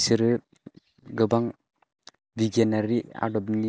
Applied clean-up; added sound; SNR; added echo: none; none; none; none.